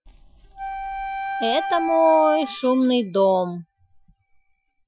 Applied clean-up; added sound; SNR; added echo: classical method Wiener filter.